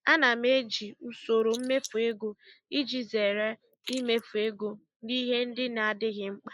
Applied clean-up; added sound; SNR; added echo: neural mask model Resemble Enhance denoiser.